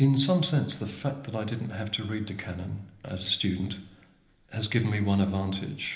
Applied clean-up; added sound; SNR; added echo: none; none; none; reverberation time 0.8 s.